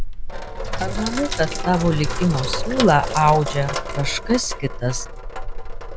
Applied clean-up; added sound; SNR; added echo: none; Sink (filling or washing); 3 dB; none.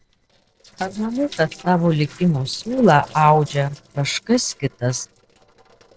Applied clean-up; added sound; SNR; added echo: neural separator model SepFormer DNS4.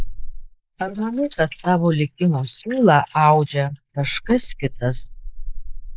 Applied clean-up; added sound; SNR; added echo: neural mask model Resemble Enhance denoiser.